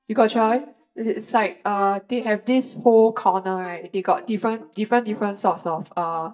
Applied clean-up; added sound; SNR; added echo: neural mask model DeepFilterNet 3.